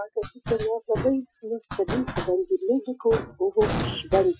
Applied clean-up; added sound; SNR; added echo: classical method Wiener filter.